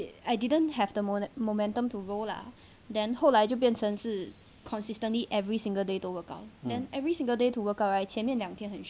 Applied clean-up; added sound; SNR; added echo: none; none; none; none.